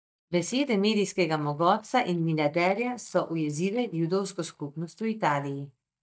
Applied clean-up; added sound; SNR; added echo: neural mask model DeepFilterNet 3.